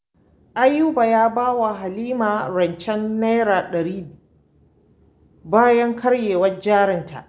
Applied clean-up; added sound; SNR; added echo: none; none; none; none.